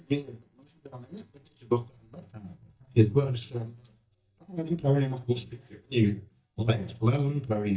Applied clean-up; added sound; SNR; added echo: neural mask model DeepFilterNet 3.